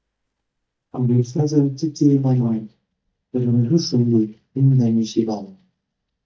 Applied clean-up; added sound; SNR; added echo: neural mask model DeepFilterNet 3.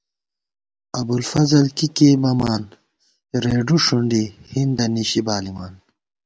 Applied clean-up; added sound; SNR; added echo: none; none; none; none.